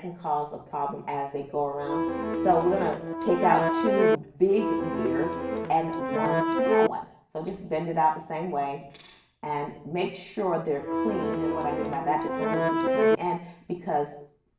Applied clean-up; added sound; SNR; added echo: none; Accordion; -3 dB; reverberation time 0.5 s.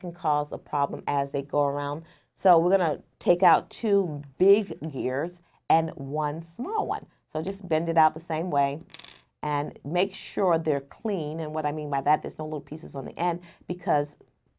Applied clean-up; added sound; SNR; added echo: none; none; none; none.